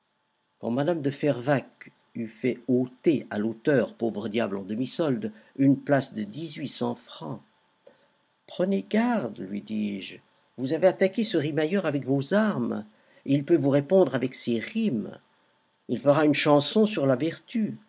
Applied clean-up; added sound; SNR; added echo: none; none; none; none.